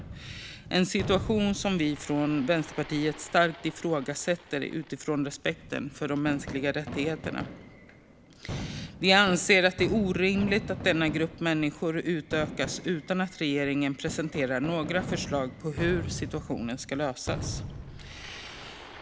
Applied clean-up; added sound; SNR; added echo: none; Fireworks; 11 dB; none.